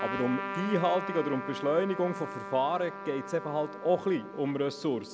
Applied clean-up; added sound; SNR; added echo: none; Trumpet; 9 dB; none.